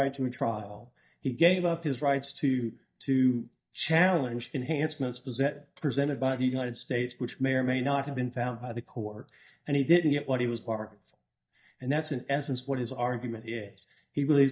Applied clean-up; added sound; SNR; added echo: neural mask model DeepFilterNet 3.